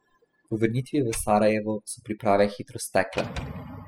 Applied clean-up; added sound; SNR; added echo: classical method spectral subtraction.